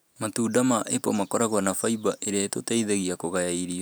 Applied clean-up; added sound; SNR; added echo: none; none; none; none.